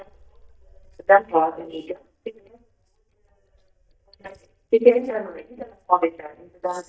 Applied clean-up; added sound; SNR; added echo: neural mask model DeepFilterNet 3.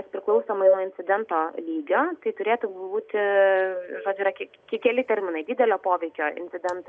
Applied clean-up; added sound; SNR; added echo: none; none; none; none.